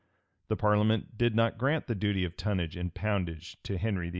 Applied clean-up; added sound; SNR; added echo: none; none; none; none.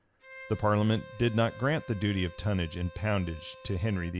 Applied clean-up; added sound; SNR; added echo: none; Bowed string instrument; 19 dB; none.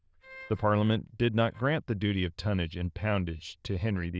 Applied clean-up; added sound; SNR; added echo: neural diffusion model UNIVERSE++.